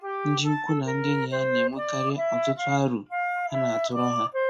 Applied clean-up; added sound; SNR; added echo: classical method log-MMSE.